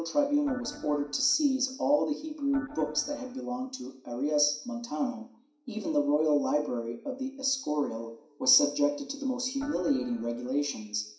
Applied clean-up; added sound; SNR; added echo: none; Organ; 15 dB; reverberation time 0.5 s.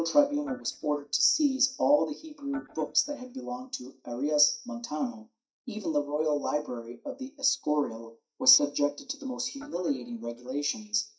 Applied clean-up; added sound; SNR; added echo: neural mask model DeepFilterNet 3.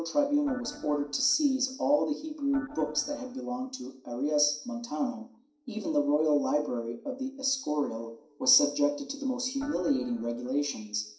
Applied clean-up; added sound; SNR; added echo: neural separator model SepFormer DNS4.